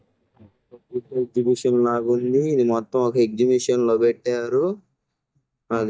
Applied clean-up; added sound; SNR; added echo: neural mask model DeepFilterNet 3.